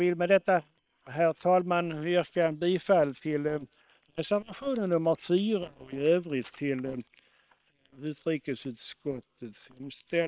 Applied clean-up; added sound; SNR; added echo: neural separator model SepFormer WHAM!.